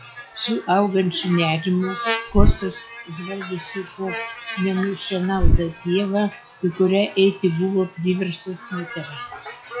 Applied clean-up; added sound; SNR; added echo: classical method log-MMSE.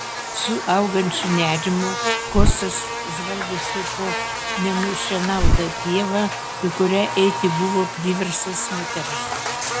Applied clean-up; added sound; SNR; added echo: none; Bird + Buzz; 0 dB; none.